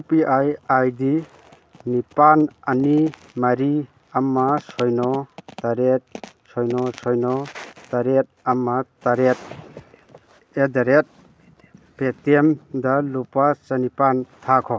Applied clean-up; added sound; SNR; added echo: none; none; none; none.